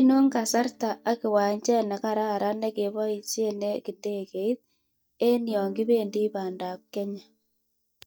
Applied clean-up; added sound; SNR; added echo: neural mask model DeepFilterNet 3.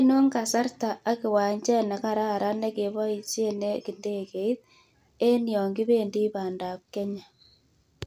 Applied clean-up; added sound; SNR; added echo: none; none; none; none.